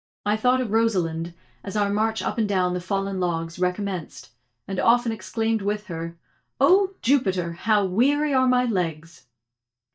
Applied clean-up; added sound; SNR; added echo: neural mask model DeepFilterNet 3.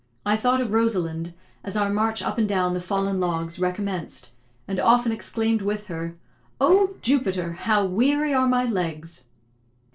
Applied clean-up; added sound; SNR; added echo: neural separator model SepFormer DNS4.